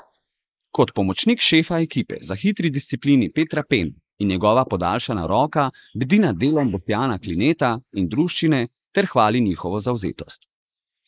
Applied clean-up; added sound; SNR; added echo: neural mask model Resemble Enhance denoiser.